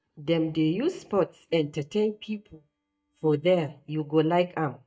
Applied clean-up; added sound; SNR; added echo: neural mask model DeepFilterNet 3.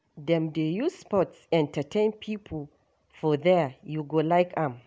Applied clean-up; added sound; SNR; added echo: none; none; none; none.